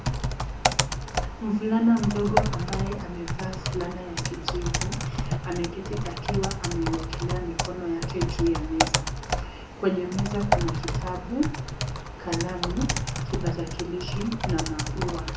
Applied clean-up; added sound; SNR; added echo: none; Typing; -1 dB; reverberation time 0.6 s.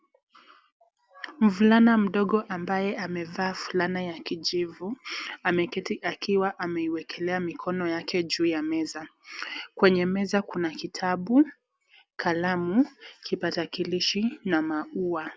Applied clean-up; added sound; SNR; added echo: none; none; none; none.